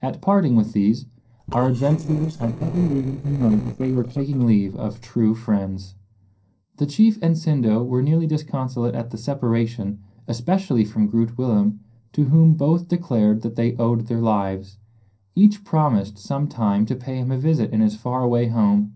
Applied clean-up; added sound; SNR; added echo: neural separator model SepFormer DNS4.